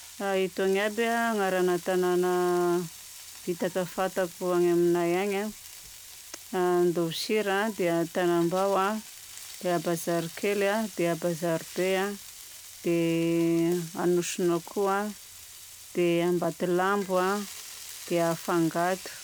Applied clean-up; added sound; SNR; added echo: none; Frying (food); 17 dB; none.